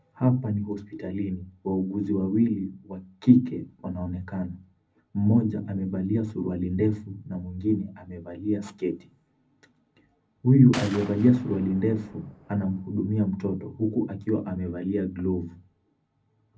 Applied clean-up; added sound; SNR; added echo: none; Gunshot, gunfire; 16 dB; reverberation time 0.4 s.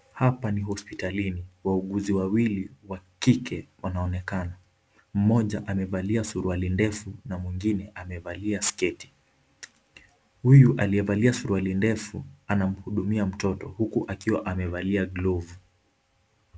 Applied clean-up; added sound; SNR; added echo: none; none; none; none.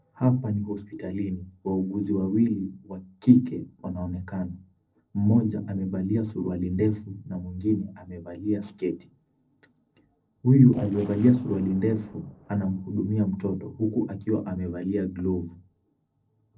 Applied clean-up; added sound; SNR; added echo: neural separator model SepFormer DNS4.